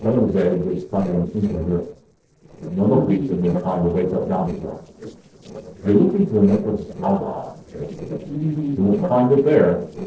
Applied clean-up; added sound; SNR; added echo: neural separator model SepFormer DNS4.